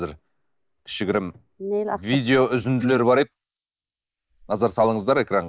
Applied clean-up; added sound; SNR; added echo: neural mask model Resemble Enhance denoiser.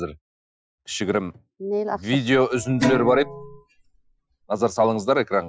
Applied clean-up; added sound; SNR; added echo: classical method Wiener filter.